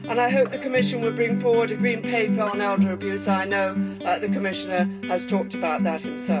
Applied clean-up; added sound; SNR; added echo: none; Acoustic guitar; 2 dB; reverberation time 0.2 s.